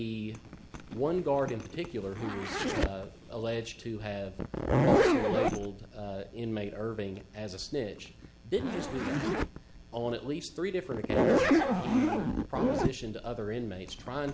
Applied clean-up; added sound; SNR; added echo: none; Zipper (clothing); -3 dB; none.